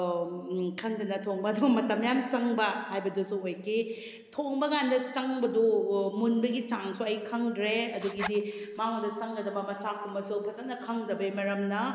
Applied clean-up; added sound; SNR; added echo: none; Zipper (clothing); 11 dB; none.